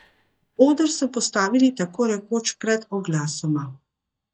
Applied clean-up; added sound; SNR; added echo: neural mask model DeepFilterNet 3.